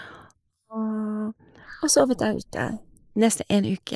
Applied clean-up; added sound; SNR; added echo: neural mask model Resemble Enhance denoiser.